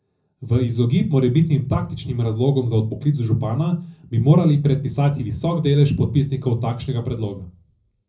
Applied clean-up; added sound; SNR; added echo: none; none; none; reverberation time 0.4 s.